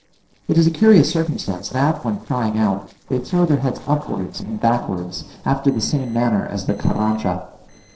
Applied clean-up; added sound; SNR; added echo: neural separator model SepFormer DNS4.